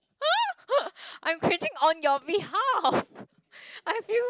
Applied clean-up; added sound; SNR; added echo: none; none; none; none.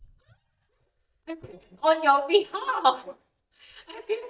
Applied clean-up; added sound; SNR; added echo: neural mask model DeepFilterNet 3.